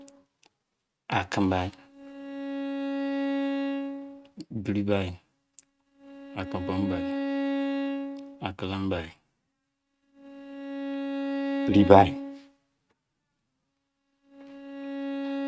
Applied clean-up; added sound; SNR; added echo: neural mask model RNNoise.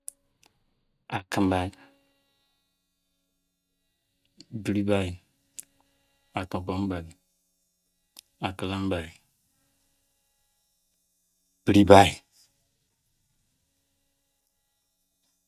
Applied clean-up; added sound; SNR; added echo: neural mask model DeepFilterNet 3.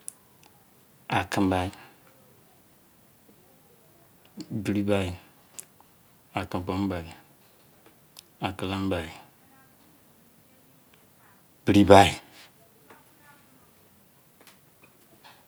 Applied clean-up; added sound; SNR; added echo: none; none; none; none.